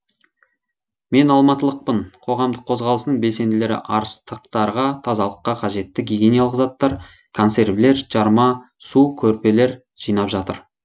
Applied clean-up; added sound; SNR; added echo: none; none; none; none.